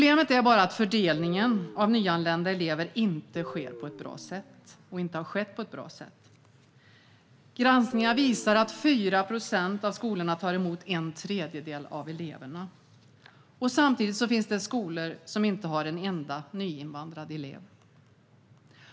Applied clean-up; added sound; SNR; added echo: none; Guitar; 17 dB; none.